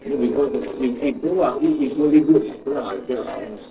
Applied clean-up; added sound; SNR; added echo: neural separator model SepFormer DNS4.